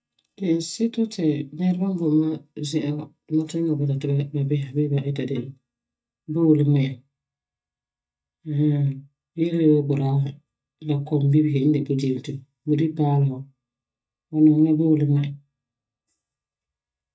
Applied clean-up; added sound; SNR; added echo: neural mask model DeepFilterNet 3.